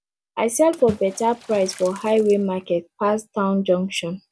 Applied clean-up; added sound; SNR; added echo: none; Water / Splash, splatter; 16 dB; none.